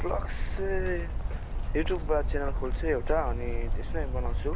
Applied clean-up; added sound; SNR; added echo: none; Bird; -4 dB; none.